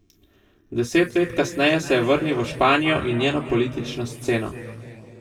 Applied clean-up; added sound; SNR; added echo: none; none; none; reverberation time 2.2 s.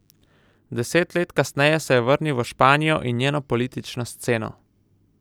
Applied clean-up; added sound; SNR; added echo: none; none; none; none.